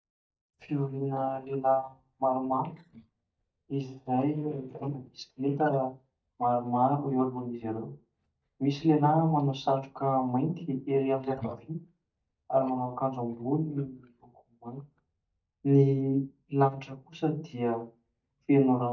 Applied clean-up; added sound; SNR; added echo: neural mask model DeepFilterNet 3.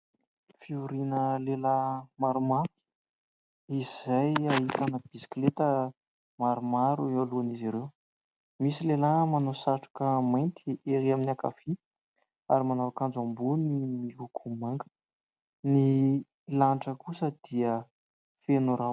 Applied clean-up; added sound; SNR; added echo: none; none; none; none.